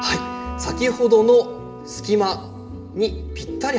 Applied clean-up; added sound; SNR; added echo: none; Electric guitar; 14 dB; reverberation time 2.2 s.